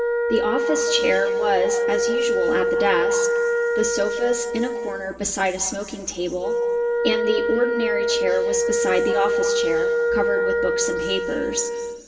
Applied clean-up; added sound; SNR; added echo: none; Wind instrument, woodwind instrument; -3 dB; reverberation time 2.2 s.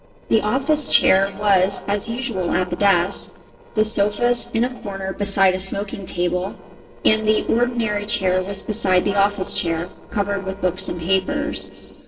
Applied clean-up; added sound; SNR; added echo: neural separator model SepFormer DNS4.